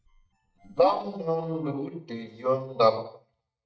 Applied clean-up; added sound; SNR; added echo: neural mask model DeepFilterNet 3.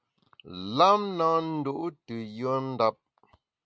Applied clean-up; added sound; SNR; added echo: none; none; none; none.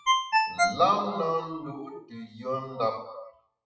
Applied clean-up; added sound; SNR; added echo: classical method WPE with log-MMSE.